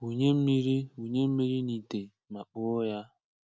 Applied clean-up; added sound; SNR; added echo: none; none; none; none.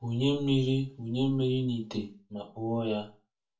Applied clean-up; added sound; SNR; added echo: none; none; none; reverberation time 0.3 s.